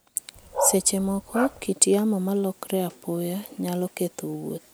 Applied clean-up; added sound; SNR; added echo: none; Bark; 5 dB; none.